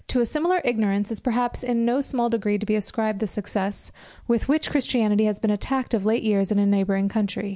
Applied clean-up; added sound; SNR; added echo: none; none; none; none.